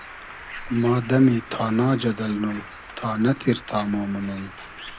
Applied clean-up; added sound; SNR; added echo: none; Bird; 16 dB; none.